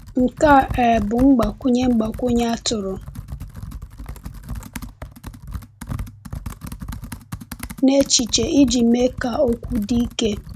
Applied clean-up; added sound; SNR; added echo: none; Computer keyboard; 11 dB; none.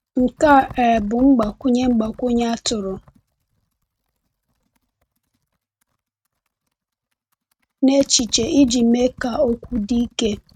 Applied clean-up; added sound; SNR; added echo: neural mask model RNNoise.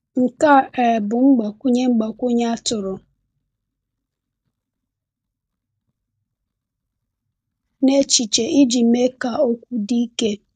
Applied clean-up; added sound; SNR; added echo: neural mask model DeepFilterNet 3.